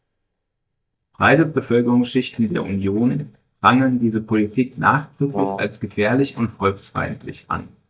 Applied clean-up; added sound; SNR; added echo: neural mask model DeepFilterNet 3.